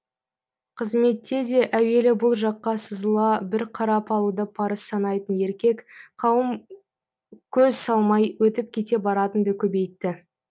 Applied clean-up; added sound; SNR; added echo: none; none; none; none.